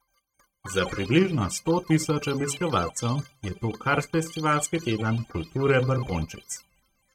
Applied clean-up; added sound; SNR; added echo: neural mask model RNNoise.